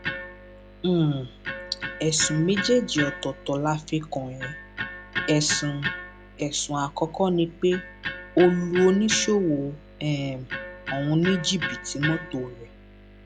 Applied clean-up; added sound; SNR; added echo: none; Electric guitar; 10 dB; none.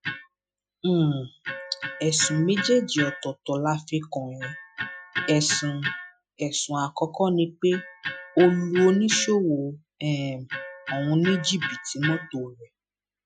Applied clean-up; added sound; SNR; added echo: classical method Wiener filter.